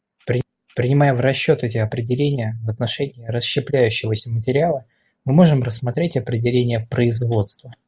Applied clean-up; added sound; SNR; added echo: neural mask model Resemble Enhance denoiser.